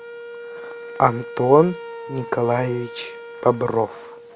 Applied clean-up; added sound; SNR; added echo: none; Wind instrument, woodwind instrument; 14 dB; none.